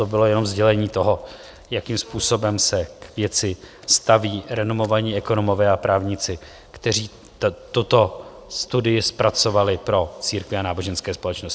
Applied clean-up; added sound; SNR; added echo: none; none; none; none.